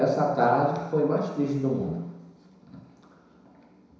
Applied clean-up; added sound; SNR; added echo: none; none; none; reverberation time 1.0 s.